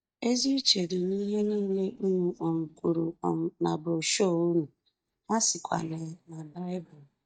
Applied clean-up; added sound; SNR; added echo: neural mask model DeepFilterNet 3.